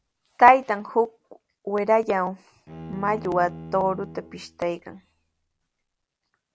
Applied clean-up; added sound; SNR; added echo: none; Bowed string instrument; 17 dB; none.